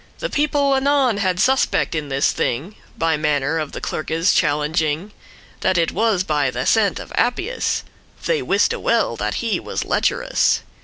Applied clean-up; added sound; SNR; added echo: none; none; none; none.